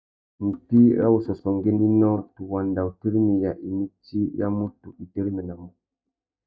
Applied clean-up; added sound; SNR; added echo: neural mask model DeepFilterNet 3.